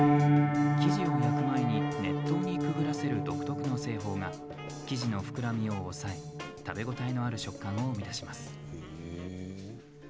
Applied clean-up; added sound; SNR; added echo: none; Piano; -3 dB; none.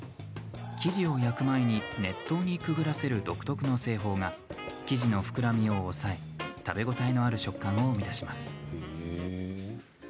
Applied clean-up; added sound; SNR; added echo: none; none; none; none.